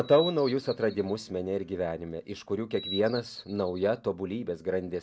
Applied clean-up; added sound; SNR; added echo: none; Bird vocalization, bird call, bird song; 14 dB; none.